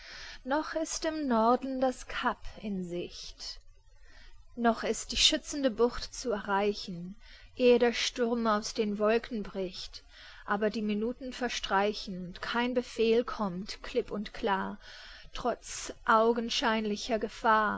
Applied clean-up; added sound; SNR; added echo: none; none; none; none.